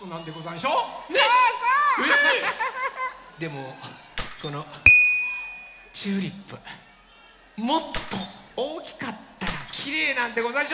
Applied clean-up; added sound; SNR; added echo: none; Keys jangling + Piano; 3 dB; none.